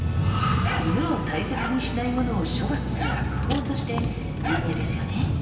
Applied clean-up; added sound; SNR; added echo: none; Vehicle; -1 dB; reverberation time 2.4 s.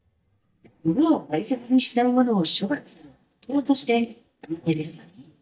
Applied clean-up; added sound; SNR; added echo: neural mask model DeepFilterNet 3.